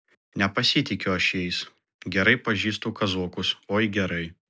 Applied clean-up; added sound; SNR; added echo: none; none; none; none.